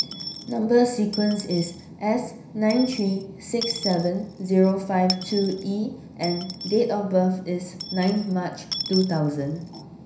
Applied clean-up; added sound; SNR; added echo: none; Coin (dropping) / Dishes, pots, and pans; 12 dB; reverberation time 0.5 s.